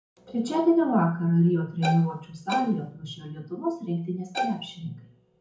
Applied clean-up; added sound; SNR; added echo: none; Bowed string instrument; 5 dB; reverberation time 0.6 s.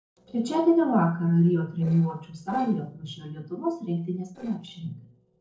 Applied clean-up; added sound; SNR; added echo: neural separator model SepFormer DNS4.